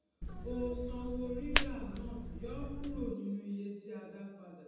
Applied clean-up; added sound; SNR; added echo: none; Hands; -4 dB; reverberation time 1.1 s.